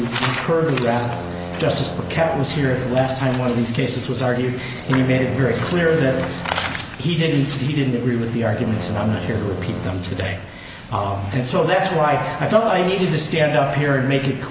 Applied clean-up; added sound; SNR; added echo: none; Brass instrument; 12 dB; none.